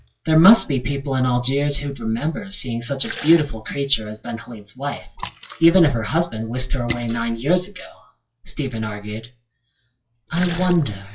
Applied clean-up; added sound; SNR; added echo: classical method WPE with log-MMSE.